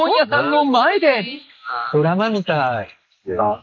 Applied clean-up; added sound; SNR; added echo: neural mask model Resemble Enhance denoiser.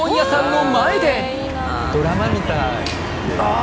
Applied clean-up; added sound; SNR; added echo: none; none; none; none.